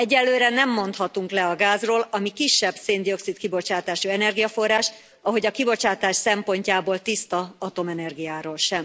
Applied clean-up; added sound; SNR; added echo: none; none; none; none.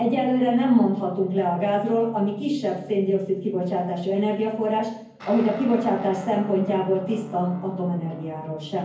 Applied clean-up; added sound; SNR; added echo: none; Guitar; 18 dB; reverberation time 0.9 s.